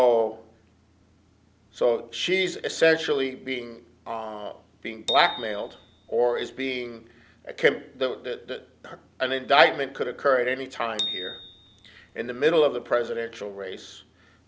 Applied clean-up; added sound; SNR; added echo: none; Bicycle bell; 11 dB; none.